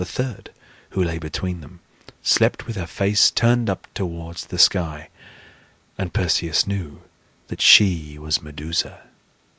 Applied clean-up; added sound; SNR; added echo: none; none; none; none.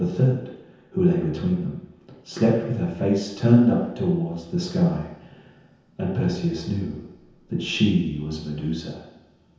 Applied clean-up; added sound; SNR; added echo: none; none; none; reverberation time 0.9 s.